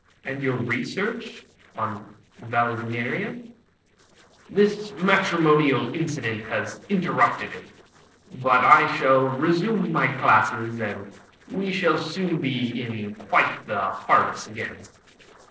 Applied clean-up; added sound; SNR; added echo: neural separator model SepFormer DNS4.